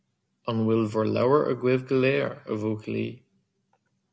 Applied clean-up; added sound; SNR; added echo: none; none; none; none.